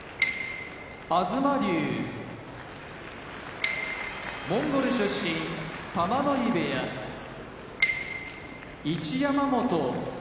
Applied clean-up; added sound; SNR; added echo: none; none; none; none.